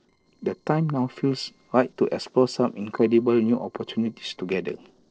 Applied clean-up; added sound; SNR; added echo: neural separator model SepFormer DNS4.